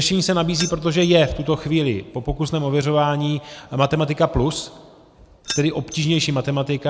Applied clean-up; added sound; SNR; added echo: none; Keys jangling; 15 dB; none.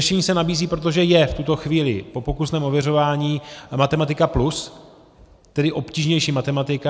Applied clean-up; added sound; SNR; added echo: none; none; none; none.